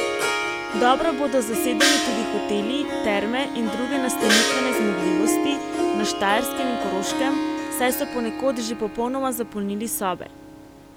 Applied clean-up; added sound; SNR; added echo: none; Harp + Gong; 0 dB; none.